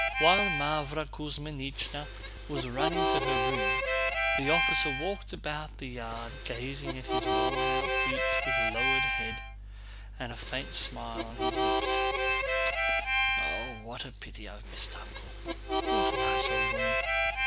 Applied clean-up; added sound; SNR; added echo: none; Harmonica; -5 dB; none.